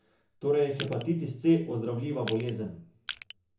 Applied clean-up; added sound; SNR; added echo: none; Crushing; 11 dB; reverberation time 0.6 s.